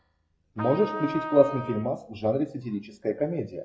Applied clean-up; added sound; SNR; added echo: classical method log-MMSE.